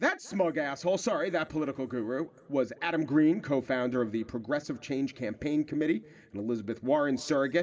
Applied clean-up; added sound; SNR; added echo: none; none; none; reverberation time 2.0 s.